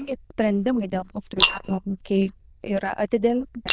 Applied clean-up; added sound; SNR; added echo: neural diffusion model UNIVERSE++.